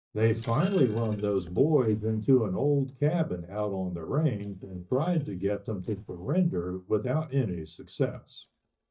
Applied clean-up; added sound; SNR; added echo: neural mask model DeepFilterNet 3.